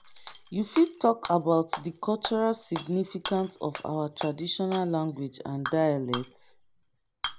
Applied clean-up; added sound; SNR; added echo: none; Shatter / Hammer; 12 dB; none.